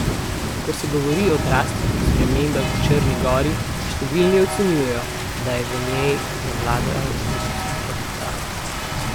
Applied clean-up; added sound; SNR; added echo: none; Rain; -1 dB; none.